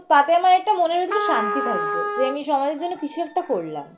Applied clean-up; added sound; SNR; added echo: none; Trumpet; 4 dB; none.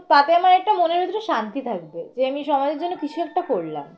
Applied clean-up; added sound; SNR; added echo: none; none; none; none.